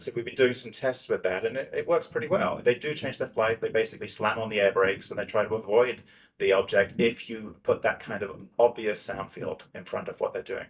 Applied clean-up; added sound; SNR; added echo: neural mask model DeepFilterNet 3.